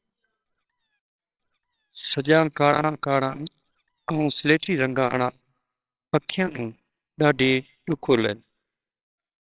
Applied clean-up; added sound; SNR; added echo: neural separator model SepFormer WHAMR!.